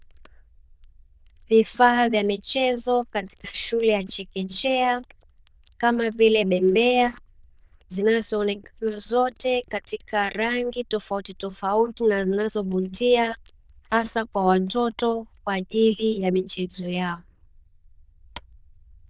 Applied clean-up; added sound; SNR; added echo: neural diffusion model UNIVERSE++.